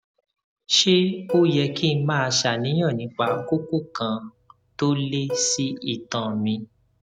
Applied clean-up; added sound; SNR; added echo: none; Plucked string instrument; 13 dB; none.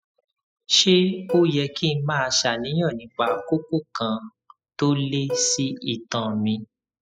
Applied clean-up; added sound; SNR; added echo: classical method spectral subtraction.